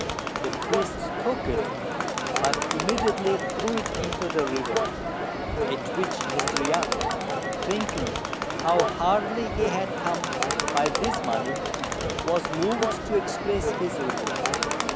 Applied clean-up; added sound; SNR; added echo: none; Crowd; -2 dB; none.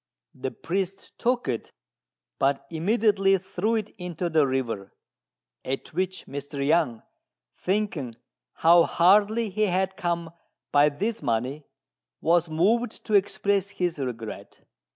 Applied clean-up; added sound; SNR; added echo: none; none; none; none.